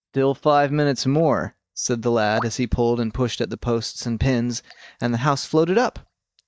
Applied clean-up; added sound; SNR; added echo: neural mask model DeepFilterNet 3.